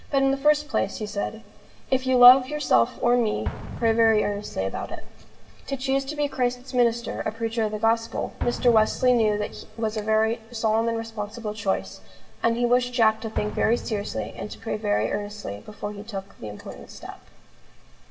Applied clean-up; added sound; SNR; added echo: none; Explosion; 17 dB; reverberation time 2.2 s.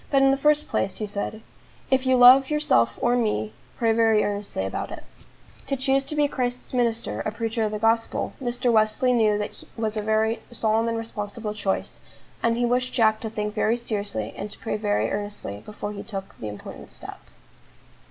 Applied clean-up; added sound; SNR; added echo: none; none; none; none.